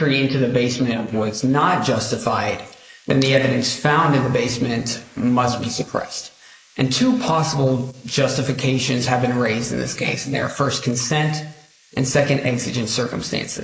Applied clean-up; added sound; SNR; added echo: neural mask model Resemble Enhance denoiser.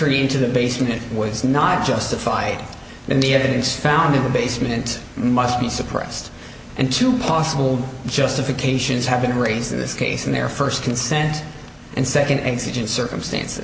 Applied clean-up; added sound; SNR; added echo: none; none; none; none.